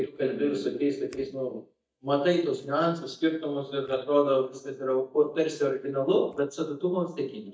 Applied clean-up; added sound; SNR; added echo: neural mask model DeepFilterNet 3.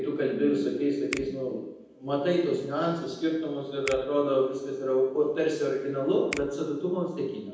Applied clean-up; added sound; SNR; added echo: none; Finger snapping; 17 dB; reverberation time 0.9 s.